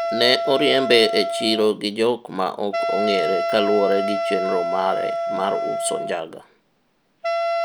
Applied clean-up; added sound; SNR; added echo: none; Wind instrument, woodwind instrument; 2 dB; none.